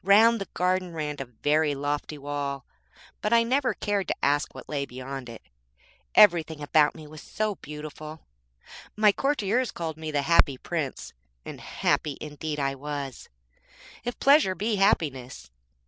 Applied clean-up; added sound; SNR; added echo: none; none; none; none.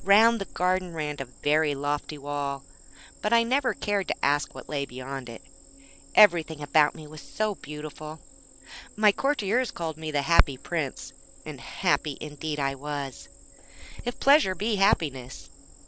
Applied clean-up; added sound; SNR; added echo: none; Cricket; 18 dB; none.